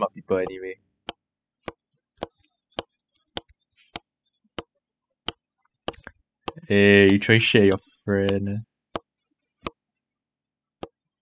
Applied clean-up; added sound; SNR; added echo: classical method spectral subtraction.